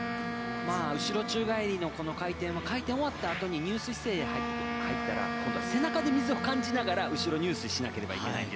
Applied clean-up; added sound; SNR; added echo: none; Wind instrument, woodwind instrument; 6 dB; none.